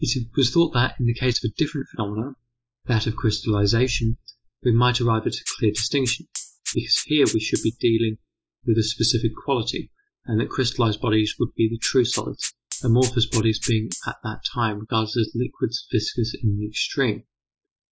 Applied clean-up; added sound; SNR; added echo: classical method spectral subtraction.